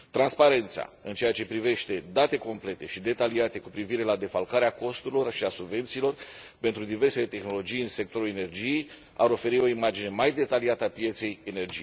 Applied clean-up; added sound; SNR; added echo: none; none; none; none.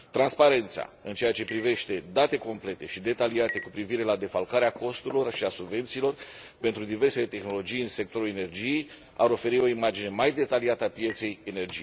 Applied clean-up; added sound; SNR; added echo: none; Chink, clink; 20 dB; none.